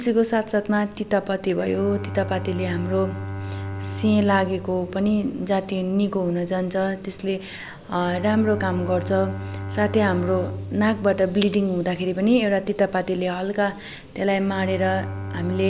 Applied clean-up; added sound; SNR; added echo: none; Bowed string instrument; 11 dB; none.